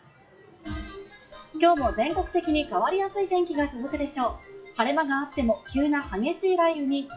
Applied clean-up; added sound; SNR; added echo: classical method WPE with log-MMSE.